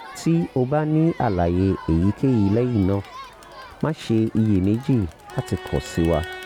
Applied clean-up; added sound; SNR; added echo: none; Crowd; 18 dB; none.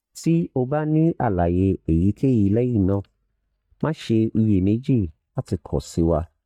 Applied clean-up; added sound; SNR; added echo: neural mask model DeepFilterNet 3.